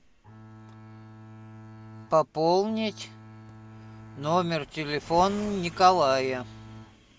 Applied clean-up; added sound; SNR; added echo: none; Bowed string instrument; 19 dB; none.